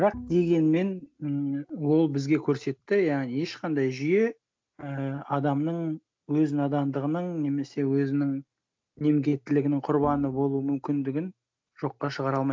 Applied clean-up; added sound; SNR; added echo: none; Bowed string instrument; 19 dB; none.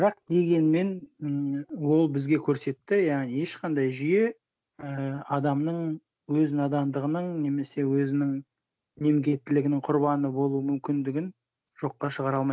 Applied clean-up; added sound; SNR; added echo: none; none; none; none.